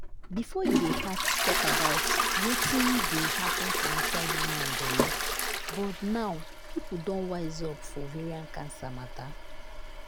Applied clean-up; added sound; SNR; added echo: none; Toilet flush; -4 dB; none.